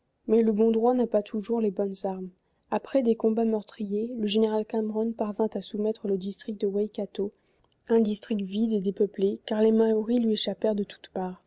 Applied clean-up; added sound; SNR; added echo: none; none; none; none.